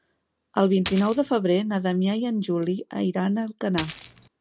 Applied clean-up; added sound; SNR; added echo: none; Coin (dropping); 12 dB; none.